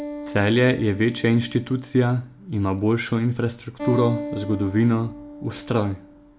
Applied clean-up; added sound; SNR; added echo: none; Acoustic guitar; 13 dB; none.